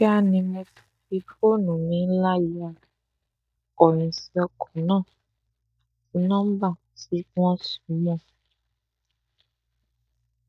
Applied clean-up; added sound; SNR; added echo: neural mask model DeepFilterNet 3.